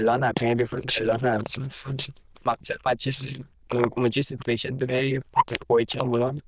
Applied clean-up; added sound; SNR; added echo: neural diffusion model UNIVERSE++.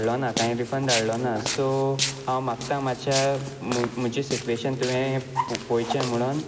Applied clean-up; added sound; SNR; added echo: none; Walk, footsteps; 7 dB; none.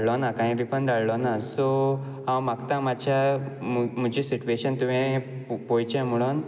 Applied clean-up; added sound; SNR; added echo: none; none; none; none.